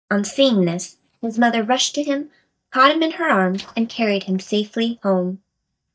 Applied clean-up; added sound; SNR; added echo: neural mask model DeepFilterNet 3.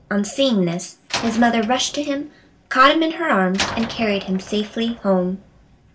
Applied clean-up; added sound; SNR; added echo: none; Slam; 14 dB; reverberation time 0.2 s.